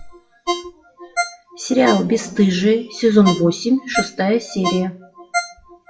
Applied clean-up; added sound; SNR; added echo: classical method WPE with log-MMSE.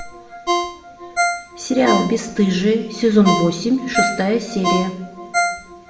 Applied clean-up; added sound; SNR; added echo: none; Ringtone; 4 dB; reverberation time 1.0 s.